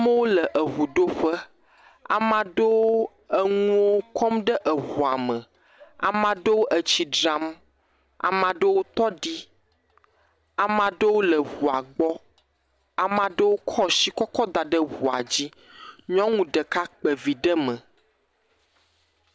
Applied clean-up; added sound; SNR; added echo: none; none; none; none.